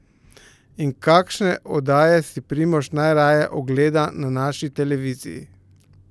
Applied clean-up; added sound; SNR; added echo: none; none; none; none.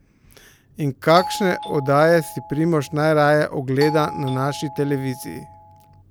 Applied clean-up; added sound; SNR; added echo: none; Doorbell; 13 dB; none.